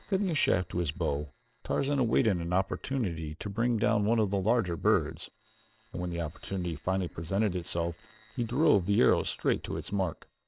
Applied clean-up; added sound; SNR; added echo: neural separator model SepFormer DNS4.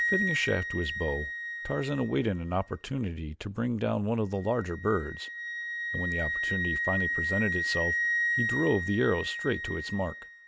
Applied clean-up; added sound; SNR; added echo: none; Wind instrument, woodwind instrument; 2 dB; none.